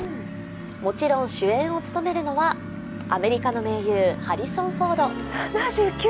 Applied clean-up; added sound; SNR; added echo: none; none; none; none.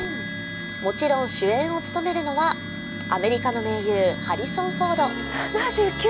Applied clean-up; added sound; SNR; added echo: none; Harmonica; 12 dB; none.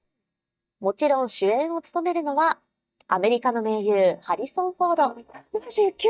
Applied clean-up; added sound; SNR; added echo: neural mask model DeepFilterNet 3.